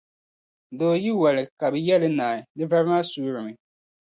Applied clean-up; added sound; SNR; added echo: none; none; none; none.